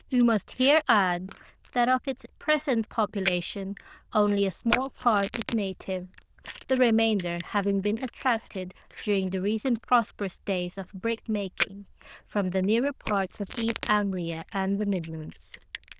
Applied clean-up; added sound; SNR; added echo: neural diffusion model UNIVERSE++.